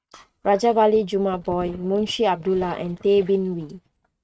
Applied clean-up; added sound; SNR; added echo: neural mask model RNNoise.